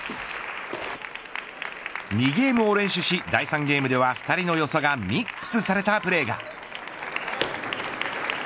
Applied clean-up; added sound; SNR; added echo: none; none; none; none.